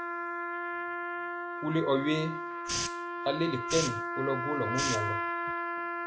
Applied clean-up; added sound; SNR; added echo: none; Hiss + Trumpet; 0 dB; none.